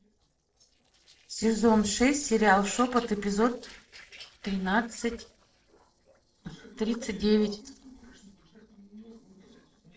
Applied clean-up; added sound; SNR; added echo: neural separator model SepFormer DNS4.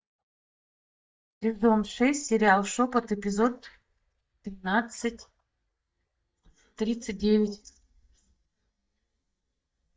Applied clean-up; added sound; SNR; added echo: neural mask model DeepFilterNet 3.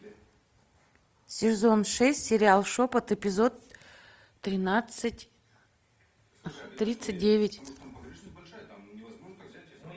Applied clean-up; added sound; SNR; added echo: none; none; none; none.